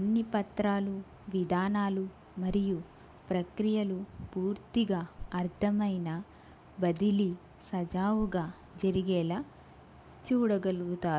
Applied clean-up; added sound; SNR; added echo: none; Thump, thud; 17 dB; none.